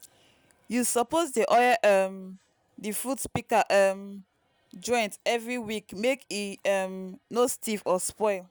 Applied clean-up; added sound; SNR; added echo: none; none; none; none.